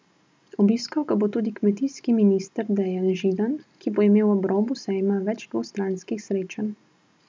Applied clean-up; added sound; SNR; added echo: none; none; none; none.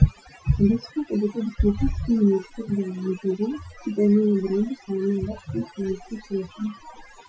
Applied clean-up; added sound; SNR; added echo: classical method Wiener filter.